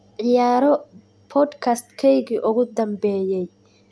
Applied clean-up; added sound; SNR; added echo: none; none; none; none.